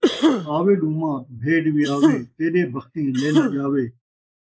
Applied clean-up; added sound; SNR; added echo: neural mask model Resemble Enhance denoiser.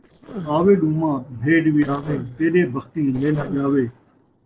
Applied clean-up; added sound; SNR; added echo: neural separator model SepFormer DNS4.